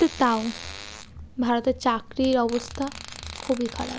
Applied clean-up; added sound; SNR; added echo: none; Fart; 16 dB; none.